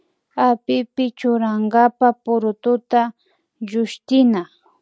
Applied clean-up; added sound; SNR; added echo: none; none; none; none.